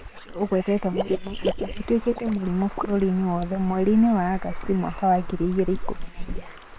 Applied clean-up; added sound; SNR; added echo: neural separator model SepFormer WHAM!.